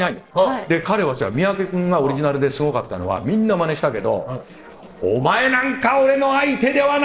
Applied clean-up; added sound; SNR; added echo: neural separator model SepFormer DNS4.